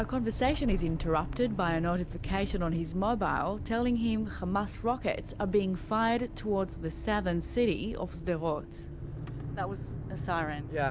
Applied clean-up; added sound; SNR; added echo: none; none; none; none.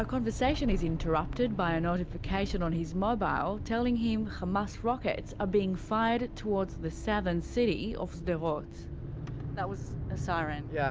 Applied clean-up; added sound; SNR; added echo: none; Thunder / Rain; 19 dB; none.